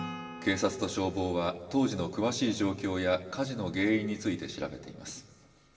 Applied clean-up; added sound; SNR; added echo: none; Acoustic guitar / Strum; 17 dB; reverberation time 1.7 s.